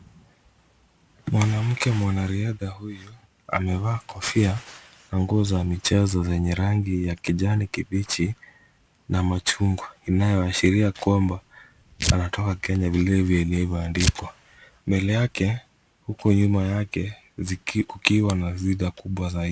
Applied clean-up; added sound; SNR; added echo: none; Tearing; 7 dB; none.